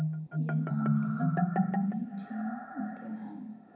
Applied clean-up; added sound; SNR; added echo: none; Marimba, xylophone; -4 dB; reverberation time 0.9 s.